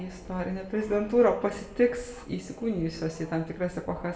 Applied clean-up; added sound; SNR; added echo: none; Bird; 20 dB; reverberation time 0.4 s.